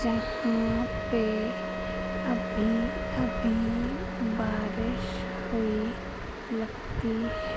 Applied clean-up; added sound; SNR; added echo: none; Bowed string instrument + Wind instrument, woodwind instrument; 6 dB; none.